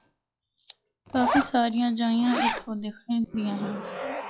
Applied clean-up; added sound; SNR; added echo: classical method log-MMSE.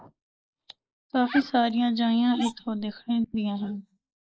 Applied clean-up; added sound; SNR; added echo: neural mask model Resemble Enhance denoiser.